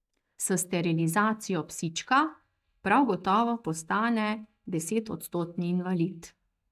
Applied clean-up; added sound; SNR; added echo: neural mask model DeepFilterNet 3.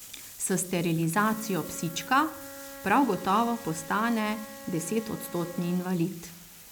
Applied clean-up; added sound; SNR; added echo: none; Wind instrument, woodwind instrument + Bathtub (filling or washing); 15 dB; none.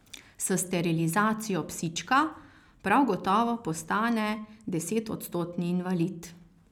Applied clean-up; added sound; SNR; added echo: none; none; none; none.